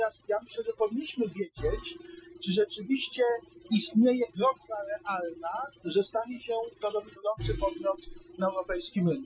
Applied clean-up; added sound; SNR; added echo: classical method Wiener filter.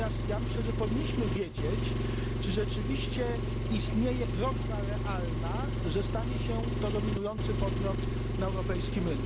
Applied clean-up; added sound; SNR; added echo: none; Engine; -4 dB; none.